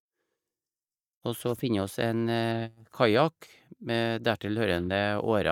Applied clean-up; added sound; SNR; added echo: neural mask model DeepFilterNet 3.